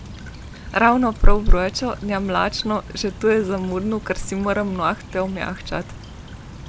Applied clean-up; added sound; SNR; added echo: none; Stream / Trickle, dribble; 16 dB; none.